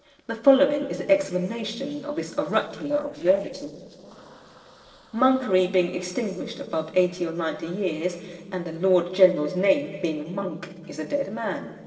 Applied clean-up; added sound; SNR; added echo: neural separator model SepFormer DNS4.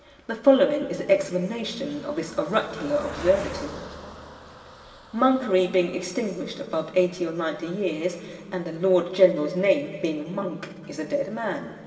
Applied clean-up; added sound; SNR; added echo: none; Car passing by; 19 dB; reverberation time 2.2 s.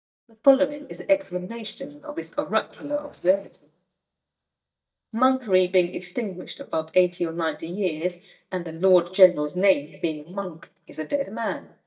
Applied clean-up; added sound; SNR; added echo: neural mask model DeepFilterNet 3.